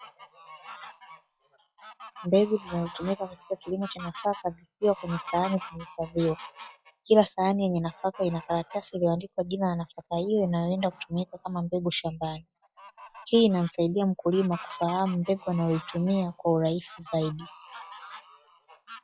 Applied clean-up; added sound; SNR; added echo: classical method log-MMSE.